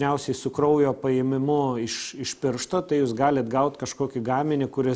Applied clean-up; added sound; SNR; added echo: none; none; none; none.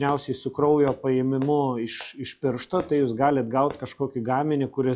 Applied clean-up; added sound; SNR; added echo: classical method log-MMSE.